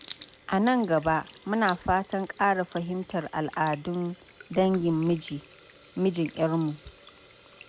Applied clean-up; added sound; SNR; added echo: none; Sink (filling or washing) / Water tap, faucet; 15 dB; none.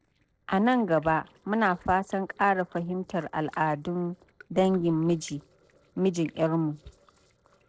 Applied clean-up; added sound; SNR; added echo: neural separator model SepFormer DNS4.